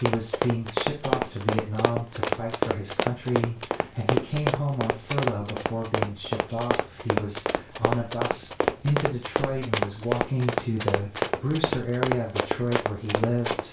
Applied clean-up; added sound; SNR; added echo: none; Run; -1 dB; reverberation time 0.2 s.